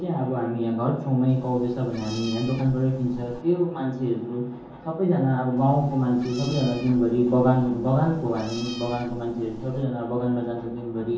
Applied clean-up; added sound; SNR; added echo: none; Meow; 18 dB; reverberation time 0.7 s.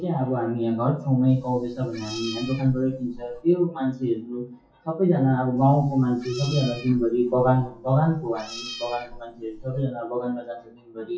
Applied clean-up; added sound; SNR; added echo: classical method WPE with log-MMSE.